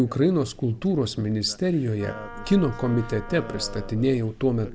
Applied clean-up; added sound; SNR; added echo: none; Wind instrument, woodwind instrument; 19 dB; none.